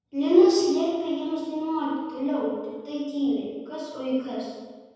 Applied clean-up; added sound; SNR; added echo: none; none; none; reverberation time 1.2 s.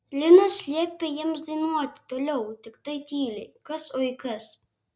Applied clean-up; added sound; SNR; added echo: none; none; none; none.